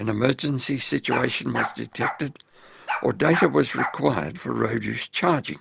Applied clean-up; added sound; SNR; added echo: none; Bark; 7 dB; none.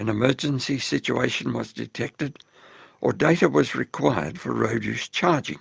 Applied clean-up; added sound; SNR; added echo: none; none; none; none.